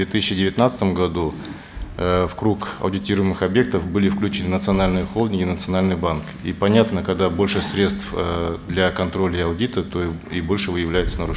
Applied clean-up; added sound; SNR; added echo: none; none; none; none.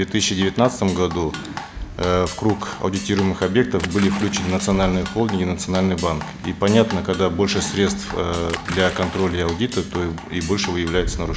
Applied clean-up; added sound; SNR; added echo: none; Drum kit + Splash, splatter; 14 dB; none.